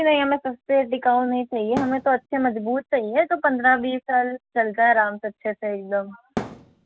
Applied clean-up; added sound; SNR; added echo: none; Thump, thud; 9 dB; none.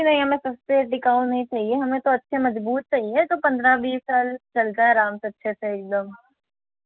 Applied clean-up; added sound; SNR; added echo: none; none; none; none.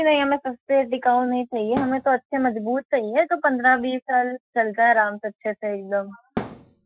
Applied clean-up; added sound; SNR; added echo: classical method Wiener filter.